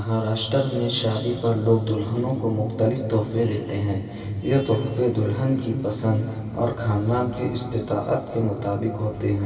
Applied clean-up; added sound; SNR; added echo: none; none; none; reverberation time 2.5 s.